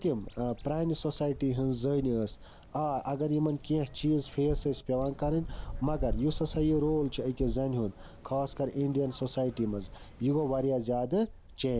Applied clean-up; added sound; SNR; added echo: none; Bird vocalization, bird call, bird song; 11 dB; none.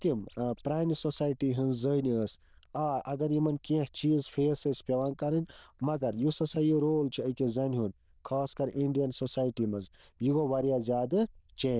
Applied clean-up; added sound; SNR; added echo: neural diffusion model UNIVERSE++.